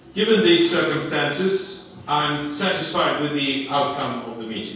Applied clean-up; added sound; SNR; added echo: none; none; none; reverberation time 0.6 s.